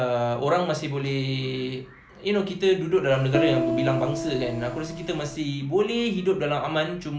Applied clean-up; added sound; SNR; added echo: none; Piano; 2 dB; none.